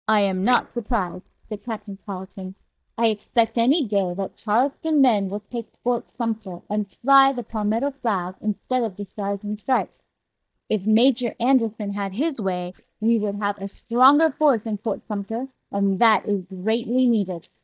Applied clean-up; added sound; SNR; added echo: neural mask model DeepFilterNet 3.